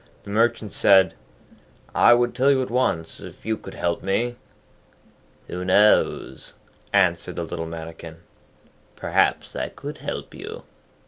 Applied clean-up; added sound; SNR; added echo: none; none; none; none.